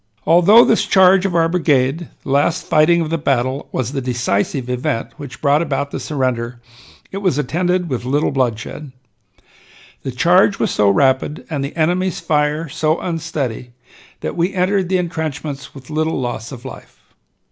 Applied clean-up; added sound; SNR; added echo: none; none; none; none.